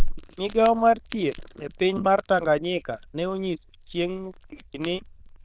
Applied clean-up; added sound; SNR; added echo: neural diffusion model UNIVERSE++.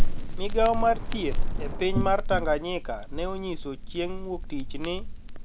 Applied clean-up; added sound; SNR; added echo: none; Crackle; -3 dB; none.